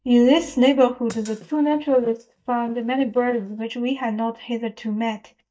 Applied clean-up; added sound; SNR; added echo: neural mask model DeepFilterNet 3.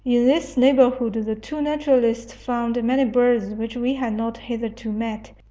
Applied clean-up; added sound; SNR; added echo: none; none; none; none.